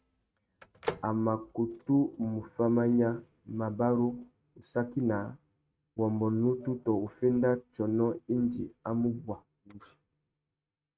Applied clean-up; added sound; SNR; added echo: neural mask model RNNoise.